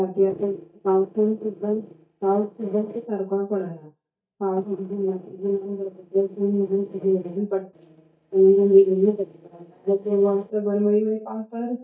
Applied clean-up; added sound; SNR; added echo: neural mask model DeepFilterNet 3.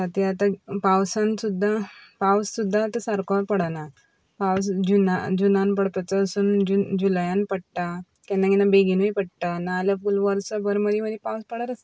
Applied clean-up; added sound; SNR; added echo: none; none; none; none.